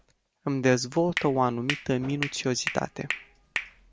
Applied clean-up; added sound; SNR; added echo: none; Hands; 9 dB; none.